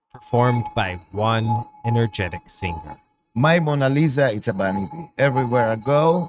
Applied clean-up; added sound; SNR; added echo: neural mask model RNNoise.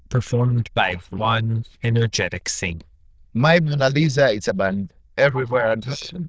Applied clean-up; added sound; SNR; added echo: neural diffusion model UNIVERSE++.